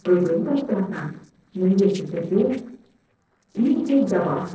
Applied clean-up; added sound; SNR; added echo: neural separator model SepFormer DNS4.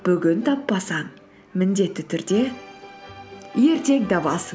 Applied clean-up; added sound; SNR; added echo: none; none; none; none.